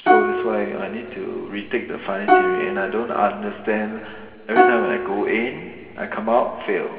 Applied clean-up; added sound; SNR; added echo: none; Plucked string instrument; -1 dB; reverberation time 2.2 s.